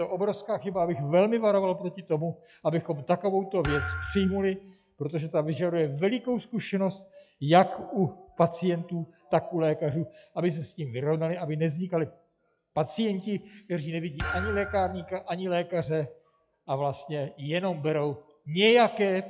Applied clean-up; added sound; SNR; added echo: classical method log-MMSE.